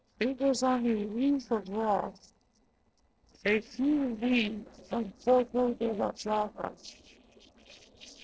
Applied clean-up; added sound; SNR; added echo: neural separator model SepFormer DNS4.